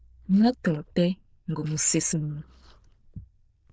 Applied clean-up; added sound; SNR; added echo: neural diffusion model UNIVERSE++.